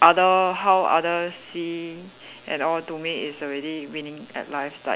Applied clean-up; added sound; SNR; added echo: none; none; none; none.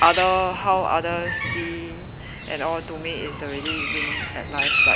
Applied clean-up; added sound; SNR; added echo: none; Bird; 2 dB; none.